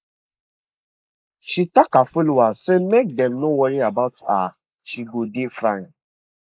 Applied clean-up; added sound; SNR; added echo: neural mask model Resemble Enhance denoiser.